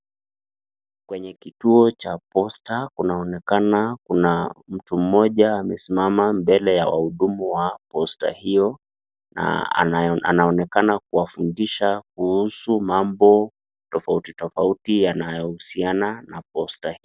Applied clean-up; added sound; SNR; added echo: none; none; none; none.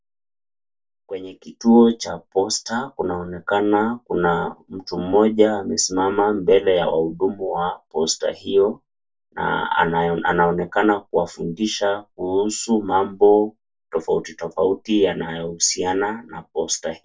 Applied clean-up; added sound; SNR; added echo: none; none; none; reverberation time 0.1 s.